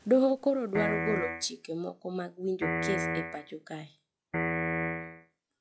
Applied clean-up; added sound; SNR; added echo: classical method log-MMSE.